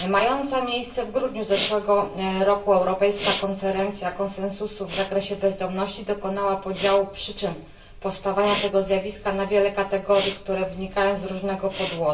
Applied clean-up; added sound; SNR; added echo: none; Respiratory sounds; 11 dB; reverberation time 0.3 s.